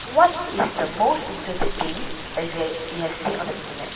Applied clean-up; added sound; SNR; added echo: none; Rain; 7 dB; reverberation time 2.0 s.